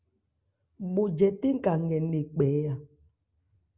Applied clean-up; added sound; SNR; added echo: none; none; none; none.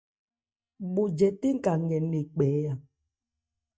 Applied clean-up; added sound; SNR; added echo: neural mask model DeepFilterNet 3.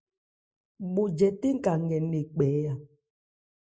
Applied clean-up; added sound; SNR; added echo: neural mask model Resemble Enhance denoiser.